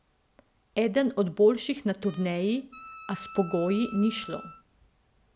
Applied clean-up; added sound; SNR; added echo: none; Wind instrument, woodwind instrument; 17 dB; none.